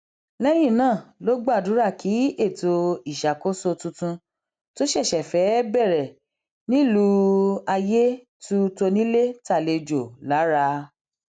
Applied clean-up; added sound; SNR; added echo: none; none; none; none.